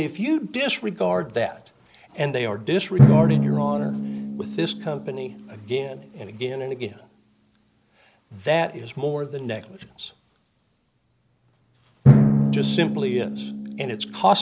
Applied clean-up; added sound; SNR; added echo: none; Drum; -2 dB; none.